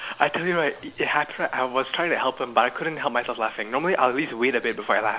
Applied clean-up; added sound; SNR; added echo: none; none; none; none.